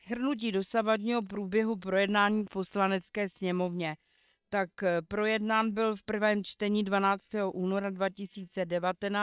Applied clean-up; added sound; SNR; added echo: neural separator model SepFormer WHAM!.